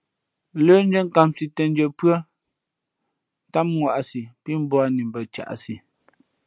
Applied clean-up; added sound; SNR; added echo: none; none; none; none.